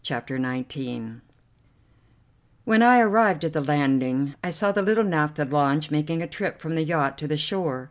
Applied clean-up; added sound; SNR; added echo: none; none; none; none.